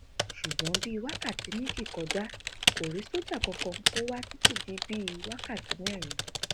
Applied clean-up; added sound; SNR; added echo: none; Typing; -5 dB; none.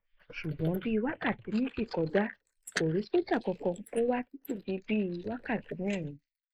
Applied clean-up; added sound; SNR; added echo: neural mask model Resemble Enhance denoiser.